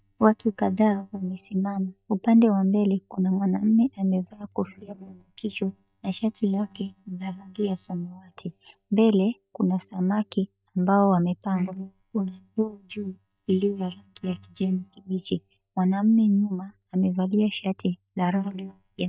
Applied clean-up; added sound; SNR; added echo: neural mask model DeepFilterNet 3.